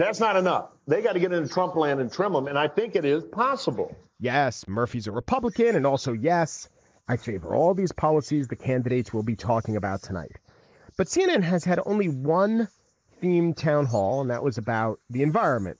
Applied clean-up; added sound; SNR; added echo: neural mask model Resemble Enhance denoiser.